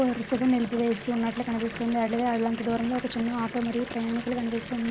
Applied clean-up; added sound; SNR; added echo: none; Fill (with liquid) / Bathtub (filling or washing) / Water tap, faucet; 12 dB; none.